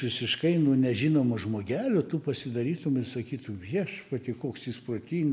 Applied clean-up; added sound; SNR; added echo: none; none; none; none.